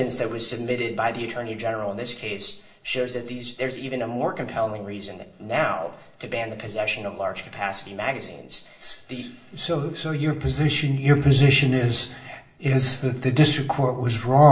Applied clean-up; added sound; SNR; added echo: none; none; none; reverberation time 0.4 s.